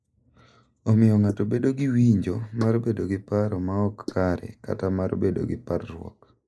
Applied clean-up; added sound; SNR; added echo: neural mask model Resemble Enhance denoiser.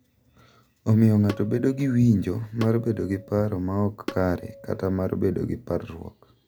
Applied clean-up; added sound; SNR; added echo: none; Tabla; 16 dB; none.